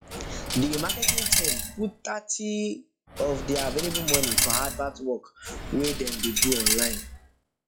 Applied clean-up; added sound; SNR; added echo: classical method log-MMSE.